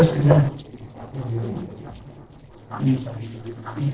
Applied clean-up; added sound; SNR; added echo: neural separator model SepFormer DNS4.